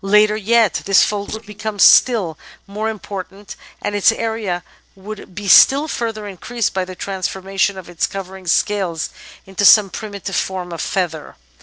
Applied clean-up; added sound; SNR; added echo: neural separator model SepFormer DNS4.